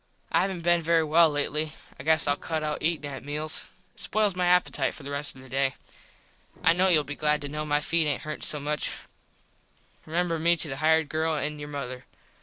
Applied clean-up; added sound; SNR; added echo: neural separator model SepFormer DNS4.